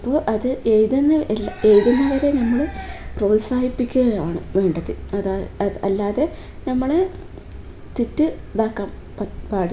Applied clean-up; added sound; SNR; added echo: none; none; none; none.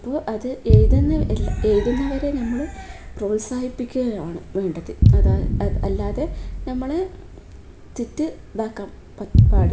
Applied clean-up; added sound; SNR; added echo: none; Boom; -4 dB; none.